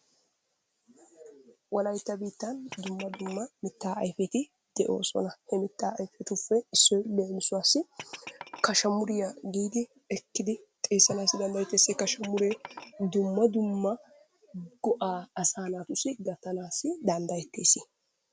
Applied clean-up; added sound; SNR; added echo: none; Glass; 20 dB; none.